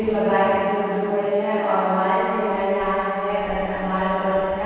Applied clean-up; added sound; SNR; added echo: none; Race car, auto racing / Accelerating, revving, vroom; 19 dB; reverberation time 2.2 s.